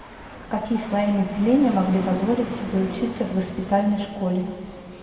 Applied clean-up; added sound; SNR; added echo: none; Fixed-wing aircraft, airplane; 15 dB; reverberation time 1.9 s.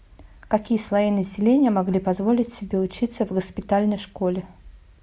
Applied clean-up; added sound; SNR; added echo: none; none; none; none.